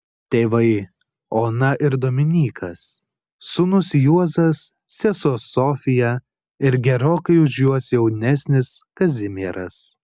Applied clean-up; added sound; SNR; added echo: none; none; none; none.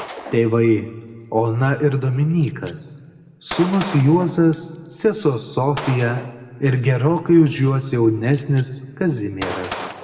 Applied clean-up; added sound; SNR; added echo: none; Gunshot, gunfire; 16 dB; reverberation time 1.2 s.